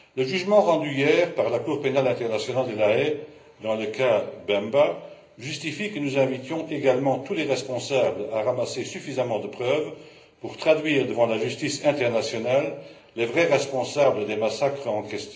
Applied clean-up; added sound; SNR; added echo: none; none; none; reverberation time 0.5 s.